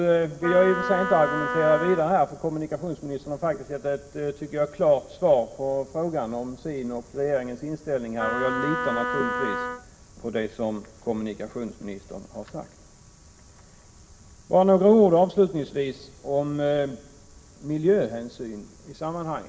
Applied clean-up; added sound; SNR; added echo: none; Wind instrument, woodwind instrument; 4 dB; reverberation time 1.0 s.